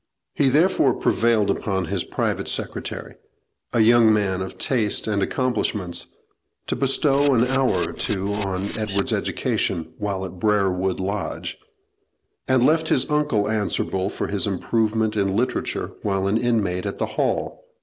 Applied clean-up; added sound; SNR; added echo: none; Camera; 11 dB; none.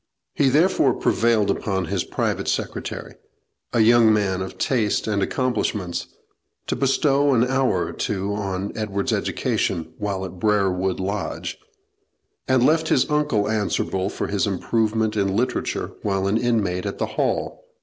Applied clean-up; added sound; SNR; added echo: none; none; none; none.